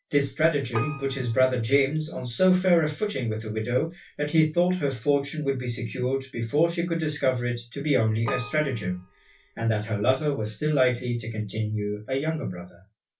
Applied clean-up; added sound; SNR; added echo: none; Keyboard (musical); 18 dB; reverberation time 0.2 s.